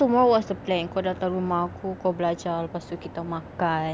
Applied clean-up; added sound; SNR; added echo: none; none; none; none.